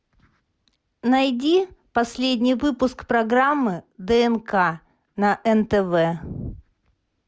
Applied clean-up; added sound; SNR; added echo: none; none; none; none.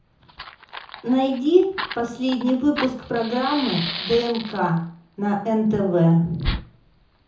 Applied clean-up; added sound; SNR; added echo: none; Fire; 12 dB; reverberation time 0.6 s.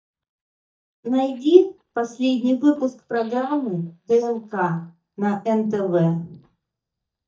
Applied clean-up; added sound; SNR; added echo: neural mask model DeepFilterNet 3.